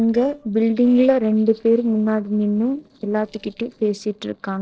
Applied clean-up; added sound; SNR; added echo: neural separator model SepFormer DNS4.